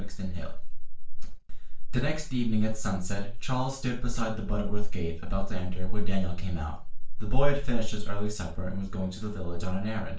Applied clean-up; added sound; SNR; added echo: none; none; none; reverberation time 0.3 s.